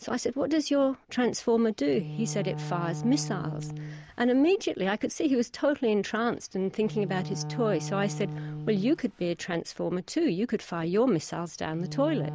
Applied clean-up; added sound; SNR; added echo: none; Wind instrument, woodwind instrument; 11 dB; none.